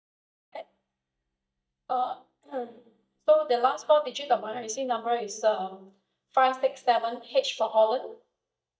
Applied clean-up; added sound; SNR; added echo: neural mask model DeepFilterNet 3.